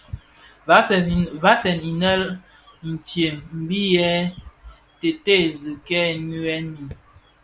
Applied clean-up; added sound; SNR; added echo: none; none; none; none.